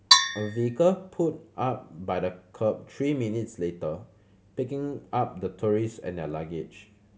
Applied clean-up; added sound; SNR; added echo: none; Percussion; -4 dB; none.